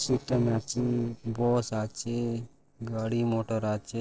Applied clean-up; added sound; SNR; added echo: neural separator model SepFormer DNS4.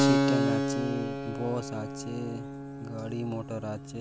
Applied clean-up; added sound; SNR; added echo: none; Keyboard (musical); -5 dB; none.